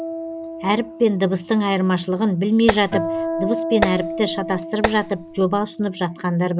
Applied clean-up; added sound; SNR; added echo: none; Tap + Acoustic guitar; 7 dB; none.